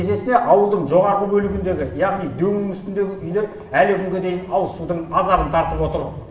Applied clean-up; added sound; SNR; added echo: none; Ocean; 16 dB; reverberation time 0.8 s.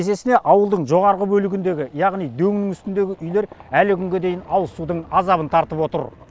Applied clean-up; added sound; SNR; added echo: none; none; none; none.